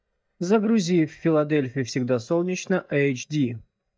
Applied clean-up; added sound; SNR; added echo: neural mask model DeepFilterNet 3.